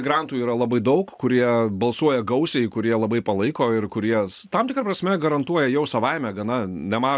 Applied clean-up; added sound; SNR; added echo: none; none; none; none.